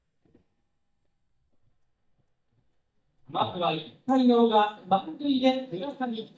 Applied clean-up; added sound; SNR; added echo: neural mask model DeepFilterNet 3.